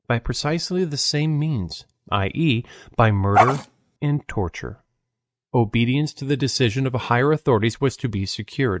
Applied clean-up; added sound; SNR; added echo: neural mask model RNNoise.